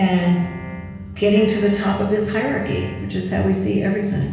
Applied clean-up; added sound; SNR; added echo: none; Piano; 19 dB; reverberation time 1.1 s.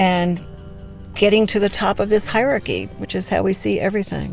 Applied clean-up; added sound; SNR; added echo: none; none; none; none.